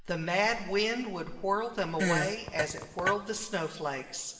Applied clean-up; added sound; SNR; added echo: none; Fart; 2 dB; reverberation time 2.2 s.